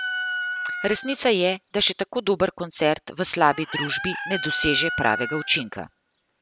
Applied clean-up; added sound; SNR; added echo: none; Chicken, rooster; 7 dB; none.